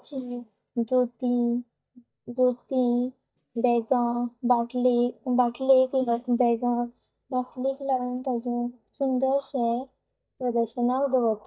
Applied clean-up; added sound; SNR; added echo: neural mask model DeepFilterNet 3.